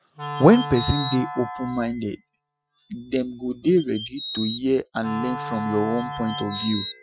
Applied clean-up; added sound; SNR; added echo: classical method Wiener filter.